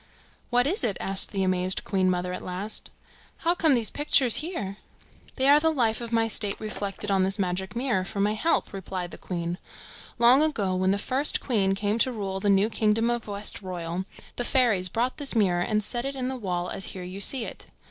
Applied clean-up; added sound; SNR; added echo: neural separator model SepFormer DNS4.